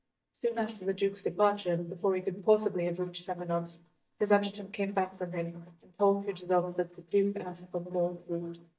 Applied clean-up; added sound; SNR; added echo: neural mask model DeepFilterNet 3.